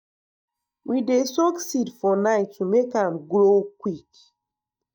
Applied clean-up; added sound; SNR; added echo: neural mask model DeepFilterNet 3.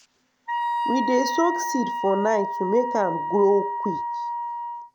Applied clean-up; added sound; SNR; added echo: none; Wind instrument, woodwind instrument; 3 dB; none.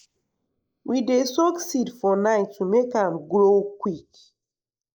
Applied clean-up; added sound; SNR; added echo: neural mask model Resemble Enhance denoiser.